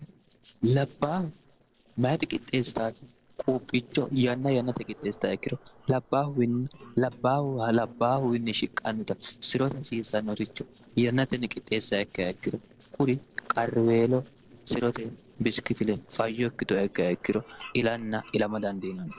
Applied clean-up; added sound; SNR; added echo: neural separator model SepFormer DNS4.